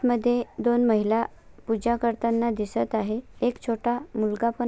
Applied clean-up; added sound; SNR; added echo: none; none; none; none.